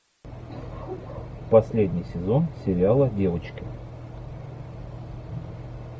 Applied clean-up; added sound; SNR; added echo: none; none; none; none.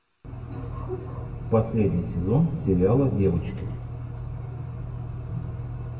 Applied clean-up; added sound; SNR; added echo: none; none; none; reverberation time 1.1 s.